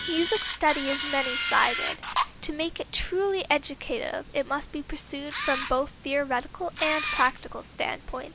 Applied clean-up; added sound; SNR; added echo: none; Camera; 6 dB; none.